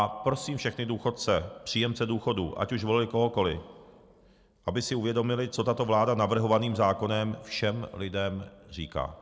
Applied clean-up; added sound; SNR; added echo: none; none; none; none.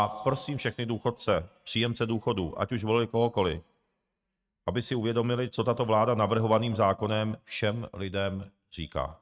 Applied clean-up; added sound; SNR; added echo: neural mask model RNNoise.